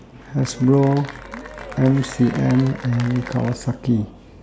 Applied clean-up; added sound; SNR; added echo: none; Applause / Cheering; 16 dB; none.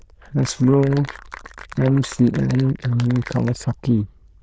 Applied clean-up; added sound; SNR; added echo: neural diffusion model UNIVERSE++.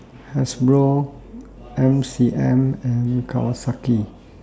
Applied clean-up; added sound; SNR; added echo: none; none; none; none.